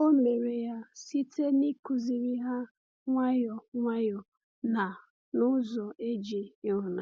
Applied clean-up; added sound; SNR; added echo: none; none; none; none.